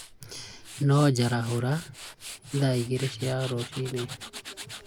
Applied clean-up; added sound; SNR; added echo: none; Tools; 15 dB; none.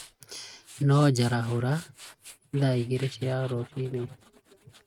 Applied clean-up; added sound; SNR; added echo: neural mask model RNNoise.